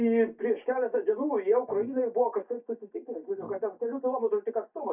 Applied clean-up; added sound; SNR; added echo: neural mask model DeepFilterNet 3.